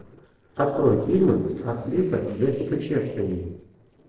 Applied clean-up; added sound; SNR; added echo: neural separator model SepFormer DNS4.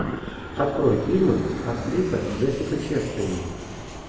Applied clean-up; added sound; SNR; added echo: none; Aircraft; 10 dB; reverberation time 1.0 s.